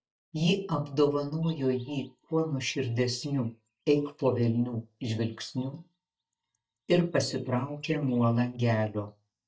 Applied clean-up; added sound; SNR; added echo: neural mask model DeepFilterNet 3.